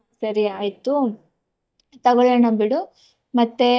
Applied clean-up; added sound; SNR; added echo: neural mask model DeepFilterNet 3.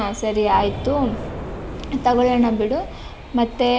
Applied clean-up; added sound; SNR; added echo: none; Explosion; 11 dB; none.